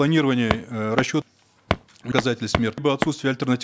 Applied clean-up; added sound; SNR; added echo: none; Walk, footsteps; 3 dB; none.